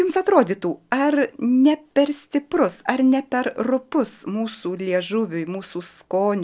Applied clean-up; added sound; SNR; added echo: none; none; none; none.